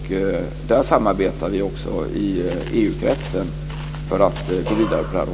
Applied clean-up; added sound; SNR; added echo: none; Walk, footsteps; 19 dB; none.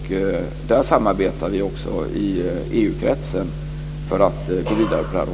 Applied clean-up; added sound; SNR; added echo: none; none; none; none.